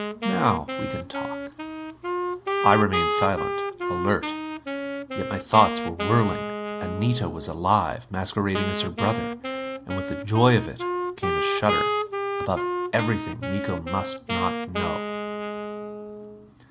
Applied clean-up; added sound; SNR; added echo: none; Wind instrument, woodwind instrument; 3 dB; none.